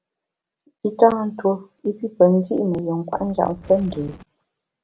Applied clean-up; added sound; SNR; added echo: none; Wind; 20 dB; none.